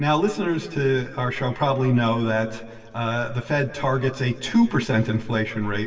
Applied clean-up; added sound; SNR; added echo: none; none; none; reverberation time 1.9 s.